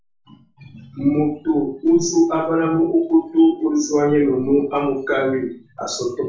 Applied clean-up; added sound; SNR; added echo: none; none; none; reverberation time 0.4 s.